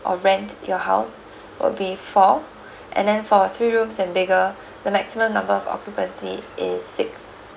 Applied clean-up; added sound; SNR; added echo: none; none; none; none.